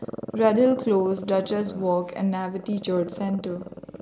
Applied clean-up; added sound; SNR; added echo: none; Growling; 13 dB; none.